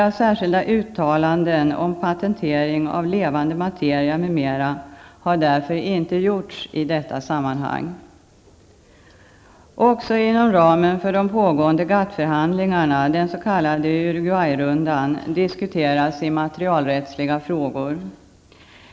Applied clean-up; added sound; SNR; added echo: none; none; none; none.